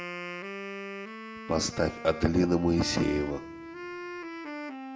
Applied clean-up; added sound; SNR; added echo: none; Wind instrument, woodwind instrument; 9 dB; reverberation time 0.9 s.